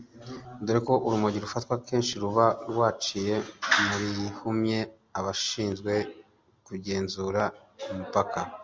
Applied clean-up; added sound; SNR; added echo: none; none; none; none.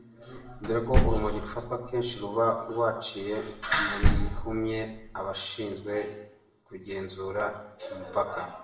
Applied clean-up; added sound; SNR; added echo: none; Slam; -4 dB; reverberation time 0.8 s.